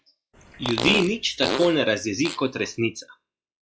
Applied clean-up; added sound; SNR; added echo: classical method log-MMSE.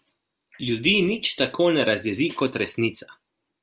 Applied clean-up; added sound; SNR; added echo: none; none; none; none.